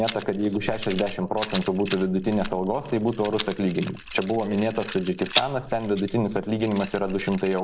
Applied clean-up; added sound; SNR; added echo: none; Rattle; 9 dB; none.